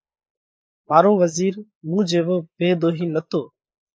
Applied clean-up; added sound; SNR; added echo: neural mask model Resemble Enhance denoiser.